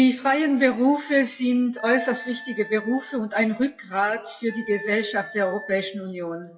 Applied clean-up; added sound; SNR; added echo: classical method WPE with log-MMSE.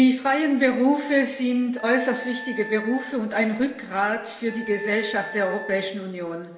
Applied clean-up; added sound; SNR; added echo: none; Wind instrument, woodwind instrument; 15 dB; reverberation time 1.7 s.